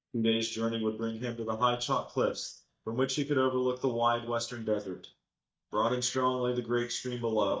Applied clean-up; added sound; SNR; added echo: neural mask model DeepFilterNet 3.